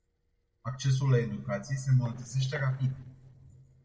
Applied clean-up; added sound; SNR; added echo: neural separator model SepFormer DNS4.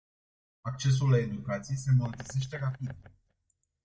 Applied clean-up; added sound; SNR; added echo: neural mask model DeepFilterNet 3.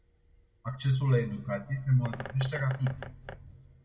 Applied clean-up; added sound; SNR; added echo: none; Bird; 16 dB; reverberation time 0.7 s.